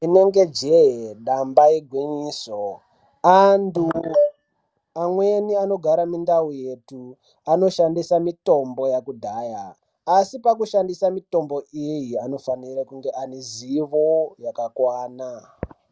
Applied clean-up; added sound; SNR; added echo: none; none; none; none.